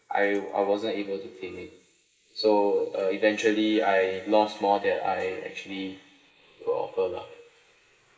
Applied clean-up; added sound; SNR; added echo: neural mask model Resemble Enhance denoiser.